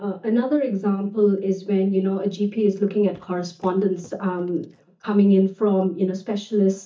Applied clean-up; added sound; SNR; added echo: neural mask model DeepFilterNet 3.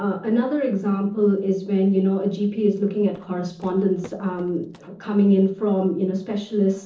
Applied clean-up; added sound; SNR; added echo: neural separator model SepFormer DNS4.